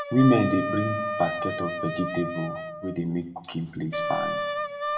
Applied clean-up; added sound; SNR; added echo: none; Wind instrument, woodwind instrument; 4 dB; reverberation time 0.6 s.